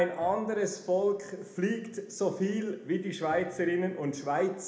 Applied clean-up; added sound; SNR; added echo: none; Bowed string instrument; 19 dB; reverberation time 0.8 s.